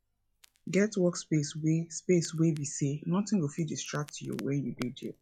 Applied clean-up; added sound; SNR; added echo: classical method log-MMSE.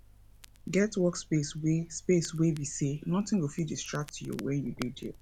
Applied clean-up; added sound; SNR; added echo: none; Crackle; 20 dB; none.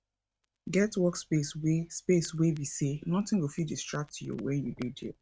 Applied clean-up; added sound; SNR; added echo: neural mask model RNNoise.